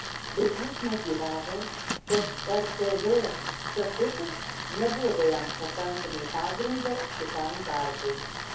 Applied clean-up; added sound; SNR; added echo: none; Tools; 5 dB; reverberation time 0.5 s.